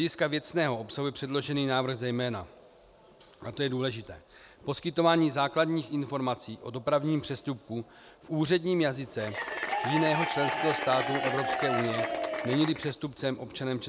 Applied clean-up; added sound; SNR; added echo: none; Applause / Crowd / Cheering; 1 dB; none.